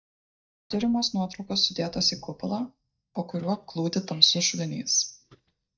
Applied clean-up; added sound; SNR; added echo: neural mask model DeepFilterNet 3.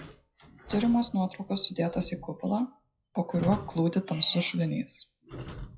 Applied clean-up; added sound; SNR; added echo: classical method WPE with log-MMSE.